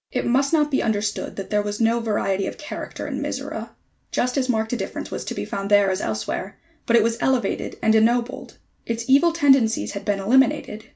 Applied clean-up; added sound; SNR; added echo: none; none; none; none.